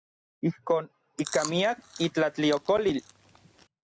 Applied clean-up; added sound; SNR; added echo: none; Chewing, mastication; 14 dB; none.